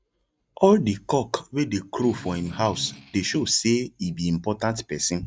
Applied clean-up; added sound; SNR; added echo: neural mask model DeepFilterNet 3.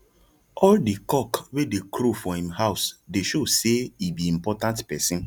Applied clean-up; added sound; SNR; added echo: none; none; none; none.